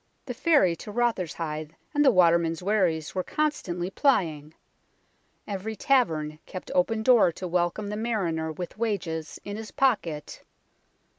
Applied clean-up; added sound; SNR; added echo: none; none; none; none.